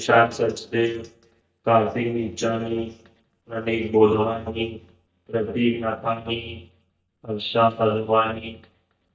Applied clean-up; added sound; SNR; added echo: neural mask model DeepFilterNet 3.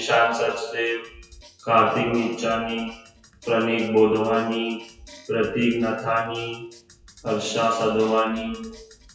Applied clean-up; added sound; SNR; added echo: classical method WPE with log-MMSE.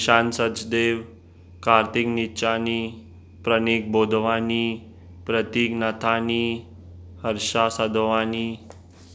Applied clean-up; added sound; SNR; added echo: none; none; none; none.